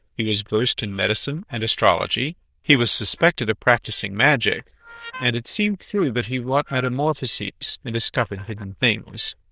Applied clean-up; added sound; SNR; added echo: neural diffusion model UNIVERSE++.